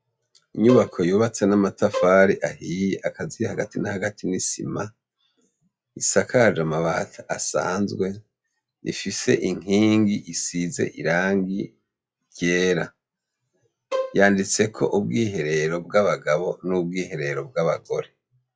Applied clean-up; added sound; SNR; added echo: classical method log-MMSE.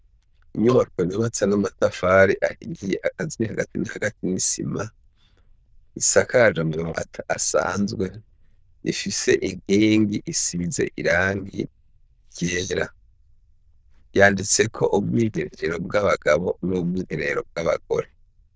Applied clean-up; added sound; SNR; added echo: neural diffusion model UNIVERSE++.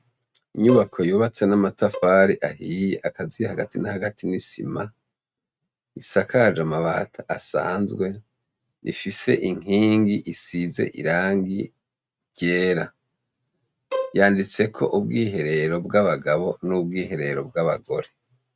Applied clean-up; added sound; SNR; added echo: neural mask model RNNoise.